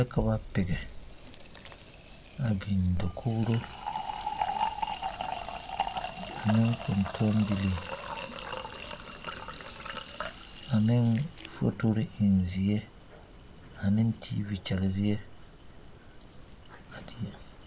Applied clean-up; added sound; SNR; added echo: none; Fill (with liquid); 8 dB; none.